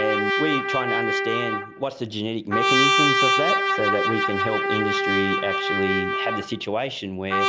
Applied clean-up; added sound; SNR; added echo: none; Trumpet; -4 dB; none.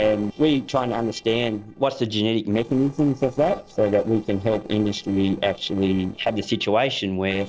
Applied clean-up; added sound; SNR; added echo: neural separator model SepFormer DNS4.